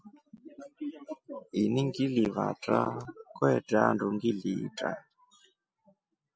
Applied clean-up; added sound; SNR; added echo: none; none; none; none.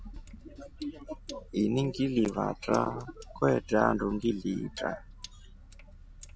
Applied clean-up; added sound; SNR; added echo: none; Sink (filling or washing); 16 dB; none.